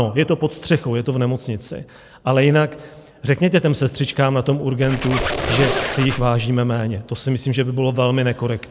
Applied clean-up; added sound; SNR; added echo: none; Squeak; 5 dB; none.